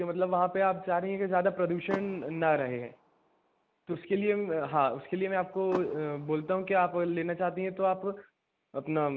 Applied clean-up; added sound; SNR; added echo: none; Car; 18 dB; none.